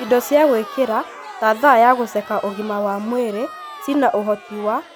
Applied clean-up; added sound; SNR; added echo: none; Crowd; 17 dB; none.